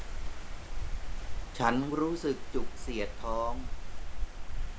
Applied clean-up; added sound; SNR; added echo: none; Wind; -3 dB; none.